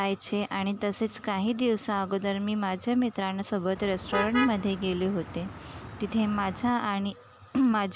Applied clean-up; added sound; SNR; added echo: none; Motor vehicle (road); 8 dB; none.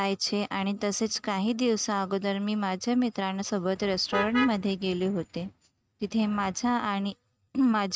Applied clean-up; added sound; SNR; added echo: neural mask model RNNoise.